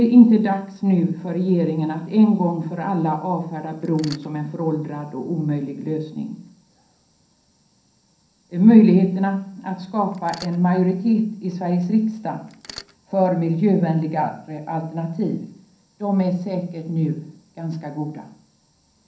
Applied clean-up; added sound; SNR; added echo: none; Mechanisms; 18 dB; reverberation time 0.6 s.